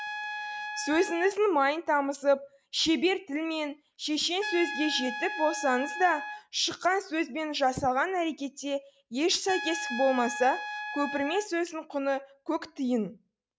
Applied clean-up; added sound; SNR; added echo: none; Trumpet; 10 dB; none.